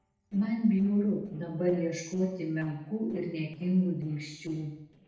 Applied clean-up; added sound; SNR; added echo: neural separator model SepFormer DNS4.